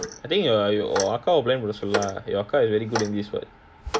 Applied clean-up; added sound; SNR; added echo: none; Clock; 10 dB; none.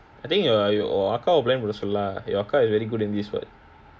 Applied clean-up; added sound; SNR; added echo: none; none; none; none.